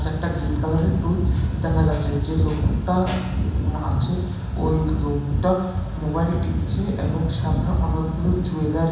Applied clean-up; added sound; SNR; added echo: none; none; none; reverberation time 1.1 s.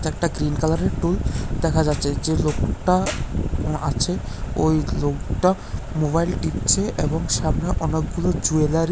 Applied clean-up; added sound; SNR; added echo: none; none; none; none.